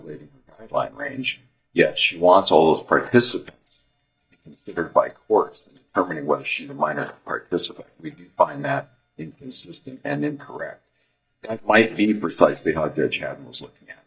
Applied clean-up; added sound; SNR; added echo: neural mask model DeepFilterNet 3.